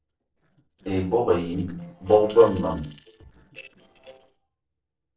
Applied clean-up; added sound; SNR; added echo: neural separator model SepFormer DNS4.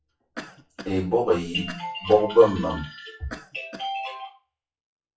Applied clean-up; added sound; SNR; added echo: classical method WPE with log-MMSE.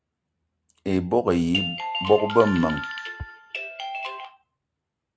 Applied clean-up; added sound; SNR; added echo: none; none; none; none.